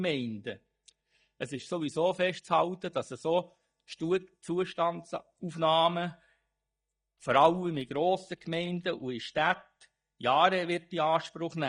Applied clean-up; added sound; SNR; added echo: neural mask model DeepFilterNet 3.